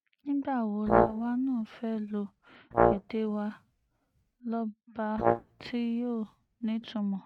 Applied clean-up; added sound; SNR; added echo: neural mask model RNNoise.